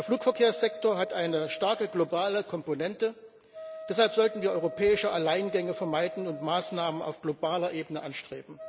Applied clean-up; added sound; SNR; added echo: none; Wind instrument, woodwind instrument; 13 dB; none.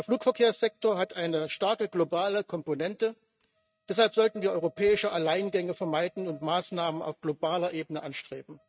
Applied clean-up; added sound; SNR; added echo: neural mask model RNNoise.